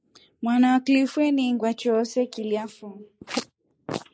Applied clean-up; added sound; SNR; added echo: neural mask model Resemble Enhance denoiser.